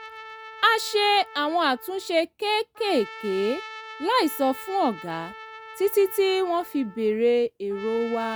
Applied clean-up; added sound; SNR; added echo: none; Trumpet; 17 dB; none.